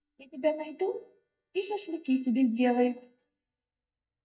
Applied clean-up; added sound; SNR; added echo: neural mask model DeepFilterNet 3.